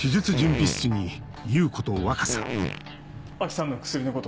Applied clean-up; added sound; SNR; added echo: none; Fart; 7 dB; none.